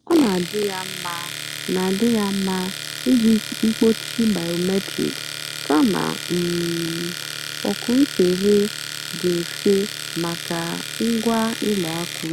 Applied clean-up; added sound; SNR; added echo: none; Domestic sounds, home sounds; 9 dB; none.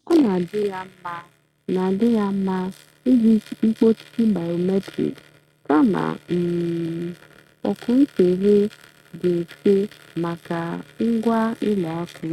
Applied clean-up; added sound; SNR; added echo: neural mask model RNNoise.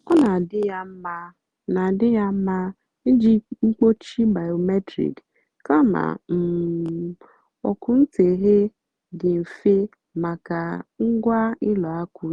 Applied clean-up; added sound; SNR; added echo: none; none; none; none.